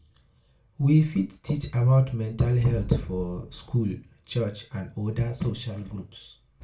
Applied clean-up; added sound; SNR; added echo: none; Explosion; 18 dB; reverberation time 0.3 s.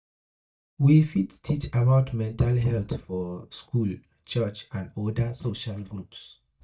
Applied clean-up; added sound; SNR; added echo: neural mask model DeepFilterNet 3.